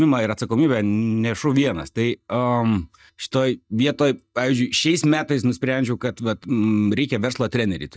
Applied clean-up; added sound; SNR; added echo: neural mask model DeepFilterNet 3.